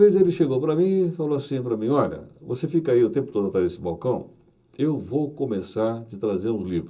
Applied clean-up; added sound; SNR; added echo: none; none; none; reverberation time 0.2 s.